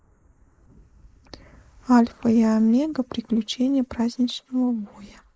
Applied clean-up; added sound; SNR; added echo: neural mask model Resemble Enhance denoiser.